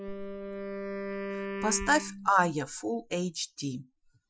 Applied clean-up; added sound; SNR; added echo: classical method Wiener filter.